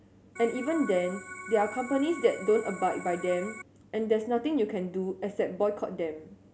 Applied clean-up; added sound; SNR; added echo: none; Organ; 12 dB; none.